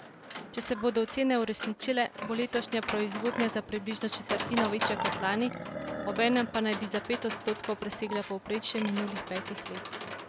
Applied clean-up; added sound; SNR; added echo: none; Livestock, farm animals, working animals; 6 dB; none.